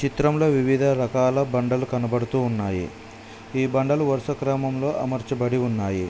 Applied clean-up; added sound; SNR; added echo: none; none; none; none.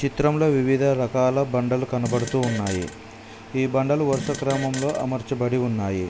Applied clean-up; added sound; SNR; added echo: none; Fart; 12 dB; none.